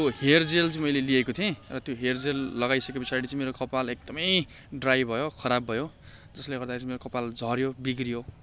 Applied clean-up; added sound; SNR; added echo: none; none; none; none.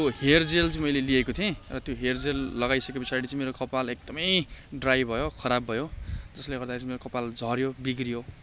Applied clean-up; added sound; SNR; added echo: none; Wind; 15 dB; none.